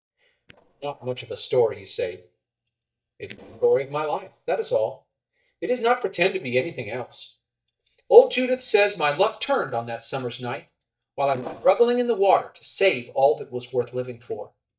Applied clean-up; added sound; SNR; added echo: neural mask model DeepFilterNet 3.